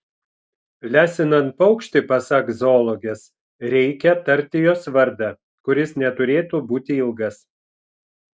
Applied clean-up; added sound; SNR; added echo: none; none; none; none.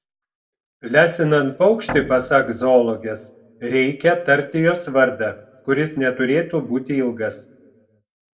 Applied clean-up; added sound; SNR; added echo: none; Guitar; 12 dB; reverberation time 0.5 s.